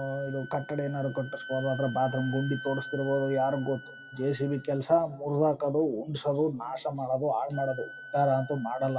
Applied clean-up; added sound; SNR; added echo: none; Wind instrument, woodwind instrument; 16 dB; reverberation time 2.7 s.